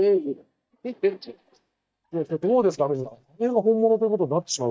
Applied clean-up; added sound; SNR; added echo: neural mask model DeepFilterNet 3.